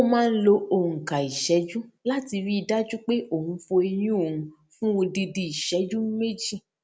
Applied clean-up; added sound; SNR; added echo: none; none; none; none.